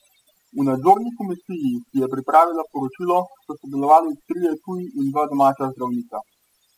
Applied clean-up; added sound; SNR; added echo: classical method spectral subtraction.